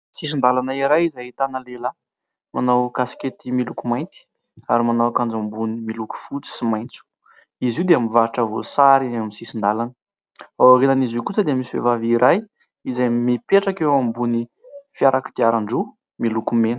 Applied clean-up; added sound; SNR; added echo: none; none; none; none.